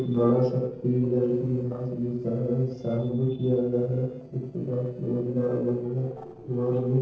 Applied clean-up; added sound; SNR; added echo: neural separator model SepFormer DNS4.